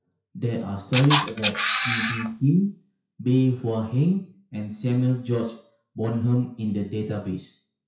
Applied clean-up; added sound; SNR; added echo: classical method WPE with log-MMSE.